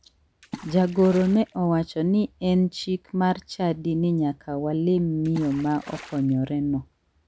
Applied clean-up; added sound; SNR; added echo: none; Water / Splash, splatter; 19 dB; none.